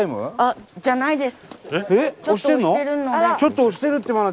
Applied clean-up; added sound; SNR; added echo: none; none; none; none.